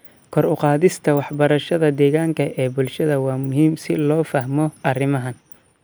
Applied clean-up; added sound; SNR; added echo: none; none; none; none.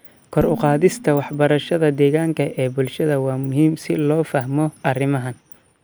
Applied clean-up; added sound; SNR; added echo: none; Dishes, pots, and pans; 16 dB; none.